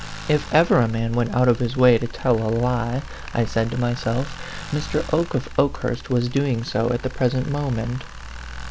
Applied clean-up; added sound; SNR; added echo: none; Tools; 18 dB; none.